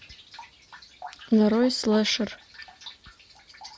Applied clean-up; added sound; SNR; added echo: none; none; none; none.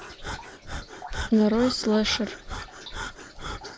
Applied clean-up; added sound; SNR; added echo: none; Breathing; 9 dB; none.